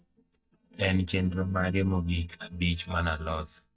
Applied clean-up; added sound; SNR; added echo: neural mask model DeepFilterNet 3.